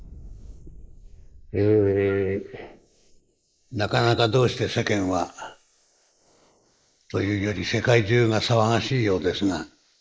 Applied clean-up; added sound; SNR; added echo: neural mask model Resemble Enhance denoiser.